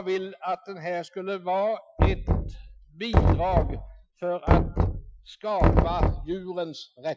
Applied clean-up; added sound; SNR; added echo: classical method Wiener filter.